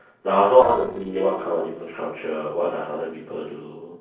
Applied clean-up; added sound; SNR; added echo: neural separator model SepFormer DNS4.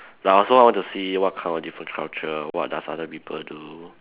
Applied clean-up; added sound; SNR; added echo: none; none; none; none.